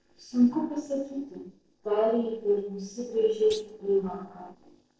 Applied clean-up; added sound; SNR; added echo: neural separator model SepFormer DNS4.